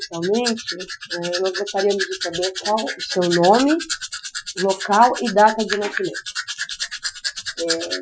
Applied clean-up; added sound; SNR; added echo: classical method Wiener filter.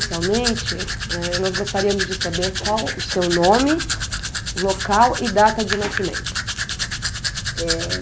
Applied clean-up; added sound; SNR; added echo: none; Domestic sounds, home sounds; 3 dB; none.